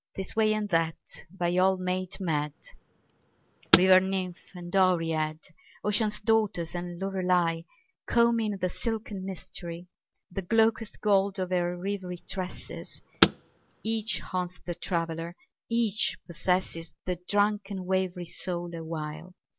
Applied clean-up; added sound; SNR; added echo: none; Car; 3 dB; none.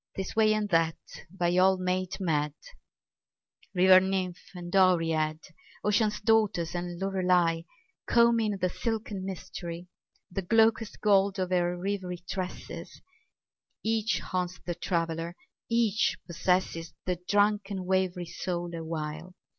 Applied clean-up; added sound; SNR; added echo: none; none; none; none.